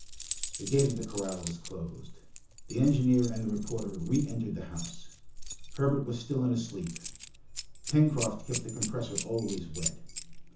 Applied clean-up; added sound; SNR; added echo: none; Keys jangling; 8 dB; reverberation time 0.6 s.